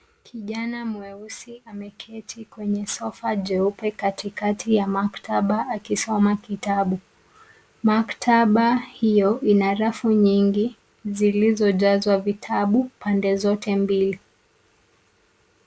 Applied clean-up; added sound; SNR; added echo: none; none; none; none.